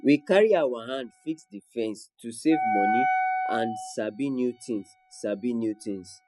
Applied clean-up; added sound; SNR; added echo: classical method spectral subtraction.